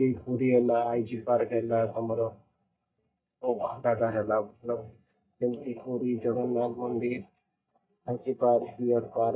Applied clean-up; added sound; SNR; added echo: neural mask model DeepFilterNet 3.